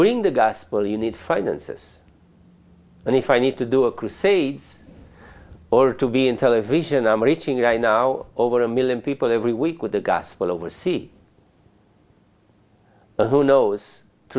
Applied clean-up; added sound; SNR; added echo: none; none; none; none.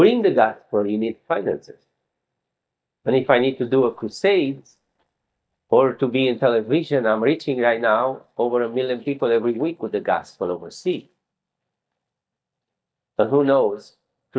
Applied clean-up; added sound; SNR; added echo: neural mask model DeepFilterNet 3.